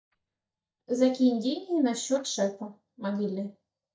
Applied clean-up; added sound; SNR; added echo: neural mask model DeepFilterNet 3.